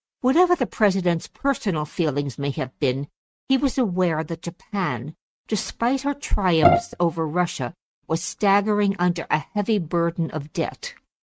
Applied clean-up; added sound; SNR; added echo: neural mask model RNNoise.